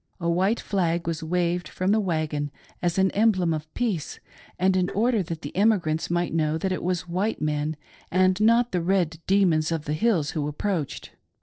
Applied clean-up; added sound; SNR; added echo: neural separator model SepFormer DNS4.